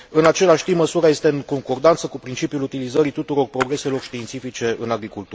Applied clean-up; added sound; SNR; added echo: none; Splash, splatter; 15 dB; none.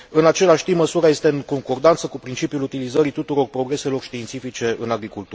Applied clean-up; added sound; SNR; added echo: none; none; none; none.